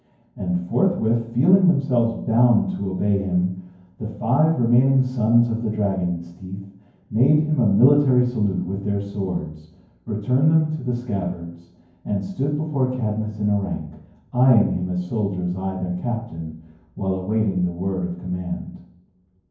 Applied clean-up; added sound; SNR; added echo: none; none; none; reverberation time 0.9 s.